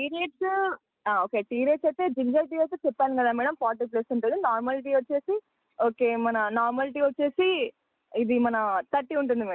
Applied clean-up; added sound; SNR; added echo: none; none; none; none.